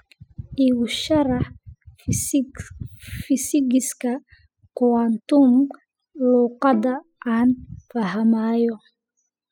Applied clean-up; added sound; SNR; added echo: classical method spectral subtraction.